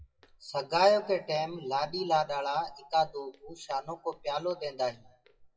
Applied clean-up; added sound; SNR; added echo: classical method WPE with log-MMSE.